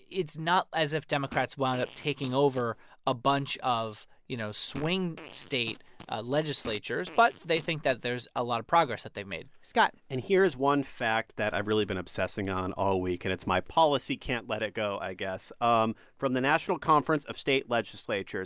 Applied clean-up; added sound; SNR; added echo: none; Fart; 19 dB; none.